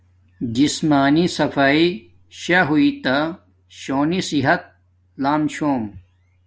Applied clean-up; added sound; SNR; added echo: none; none; none; none.